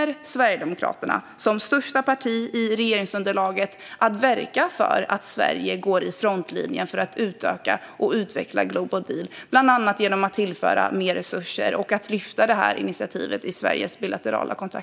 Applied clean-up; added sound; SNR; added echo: none; none; none; none.